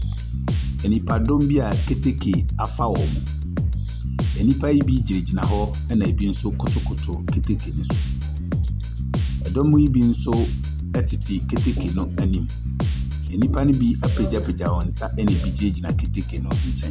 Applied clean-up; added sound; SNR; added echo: none; Bass guitar; -1 dB; none.